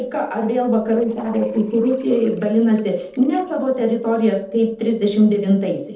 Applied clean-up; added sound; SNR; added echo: neural separator model SepFormer DNS4.